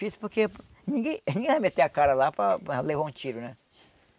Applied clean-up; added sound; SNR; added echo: none; none; none; none.